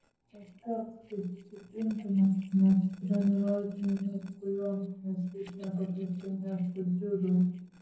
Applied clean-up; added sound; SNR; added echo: neural separator model SepFormer DNS4.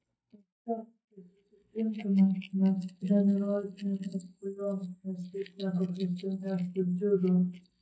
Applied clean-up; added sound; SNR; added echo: neural mask model DeepFilterNet 3.